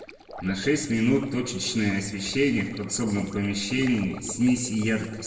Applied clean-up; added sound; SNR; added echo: none; Stream; 18 dB; reverberation time 1.1 s.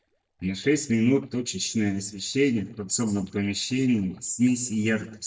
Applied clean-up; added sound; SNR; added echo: neural mask model DeepFilterNet 3.